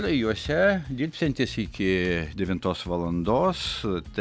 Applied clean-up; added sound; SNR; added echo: none; none; none; none.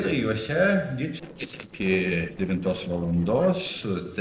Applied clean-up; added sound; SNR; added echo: neural separator model SepFormer DNS4.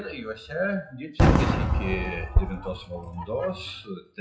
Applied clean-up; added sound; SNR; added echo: classical method WPE with log-MMSE.